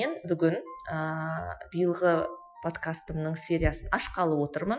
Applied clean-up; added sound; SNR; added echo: classical method Wiener filter.